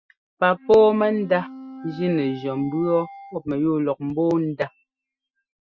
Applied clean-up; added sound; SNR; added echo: classical method Wiener filter.